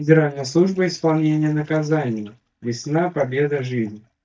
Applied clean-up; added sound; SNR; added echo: neural mask model DeepFilterNet 3.